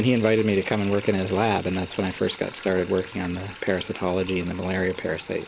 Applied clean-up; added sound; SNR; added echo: none; Sink (filling or washing); 17 dB; none.